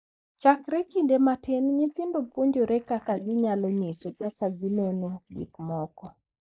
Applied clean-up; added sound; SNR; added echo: neural mask model Resemble Enhance denoiser.